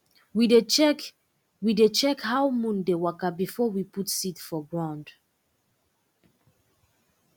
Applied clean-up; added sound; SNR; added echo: none; none; none; none.